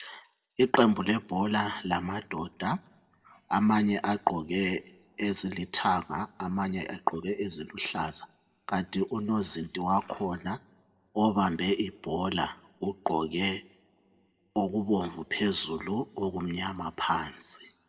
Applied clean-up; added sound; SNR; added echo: none; none; none; reverberation time 0.6 s.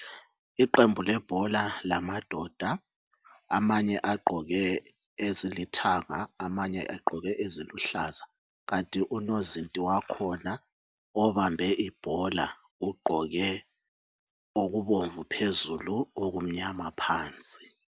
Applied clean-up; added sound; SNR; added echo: none; none; none; none.